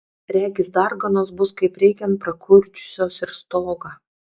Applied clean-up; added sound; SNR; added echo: none; none; none; none.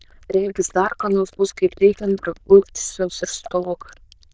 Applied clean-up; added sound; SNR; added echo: neural diffusion model UNIVERSE++.